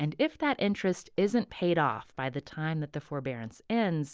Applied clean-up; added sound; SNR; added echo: none; none; none; none.